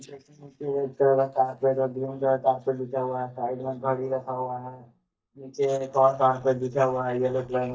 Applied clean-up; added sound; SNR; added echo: neural mask model DeepFilterNet 3.